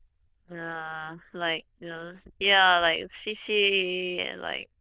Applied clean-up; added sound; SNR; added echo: neural diffusion model UNIVERSE++.